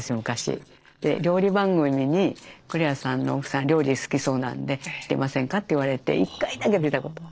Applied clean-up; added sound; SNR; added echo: neural separator model SepFormer DNS4.